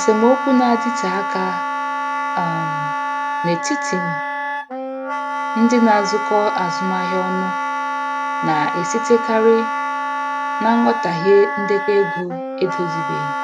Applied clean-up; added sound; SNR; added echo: none; Wind instrument, woodwind instrument; 2 dB; none.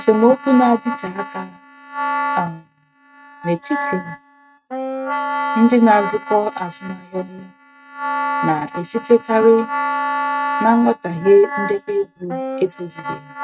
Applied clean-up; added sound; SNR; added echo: neural mask model RNNoise.